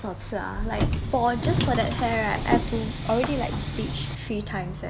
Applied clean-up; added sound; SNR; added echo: none; Subway, metro, underground; 1 dB; none.